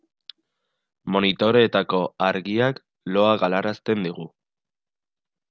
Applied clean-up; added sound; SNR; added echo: none; none; none; none.